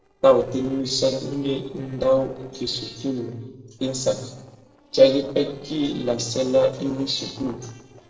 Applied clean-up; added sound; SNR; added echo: neural separator model SepFormer DNS4.